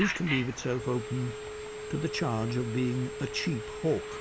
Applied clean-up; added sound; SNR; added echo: none; Telephone; 7 dB; none.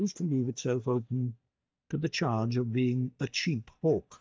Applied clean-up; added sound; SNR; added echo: neural mask model DeepFilterNet 3.